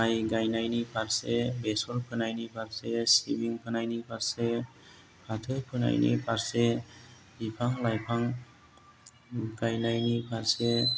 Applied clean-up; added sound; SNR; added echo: none; none; none; none.